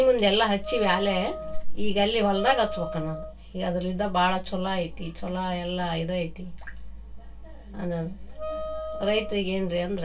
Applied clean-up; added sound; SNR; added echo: none; Wind instrument, woodwind instrument; 10 dB; reverberation time 0.2 s.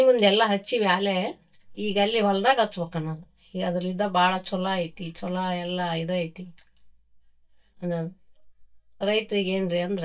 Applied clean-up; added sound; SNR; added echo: neural mask model DeepFilterNet 3.